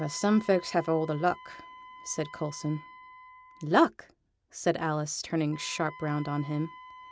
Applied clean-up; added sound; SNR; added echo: none; Wind instrument, woodwind instrument; 19 dB; none.